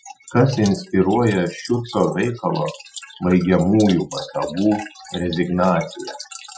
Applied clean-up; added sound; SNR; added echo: classical method Wiener filter.